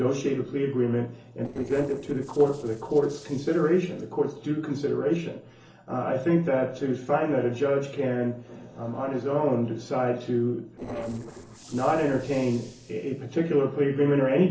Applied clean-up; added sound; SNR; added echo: neural separator model SepFormer DNS4.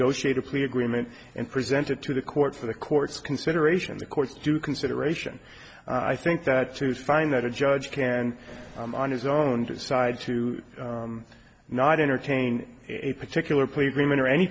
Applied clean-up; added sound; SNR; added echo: none; none; none; none.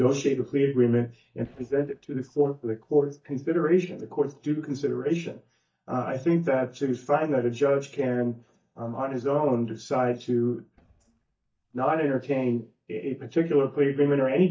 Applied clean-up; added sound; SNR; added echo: neural mask model DeepFilterNet 3.